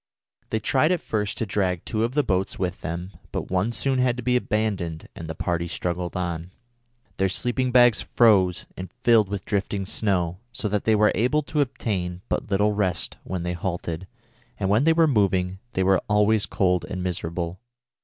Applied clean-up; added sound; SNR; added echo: none; none; none; none.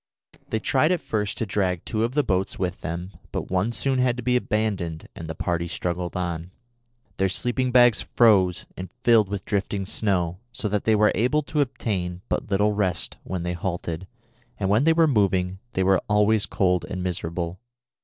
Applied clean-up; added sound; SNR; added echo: neural separator model SepFormer DNS4.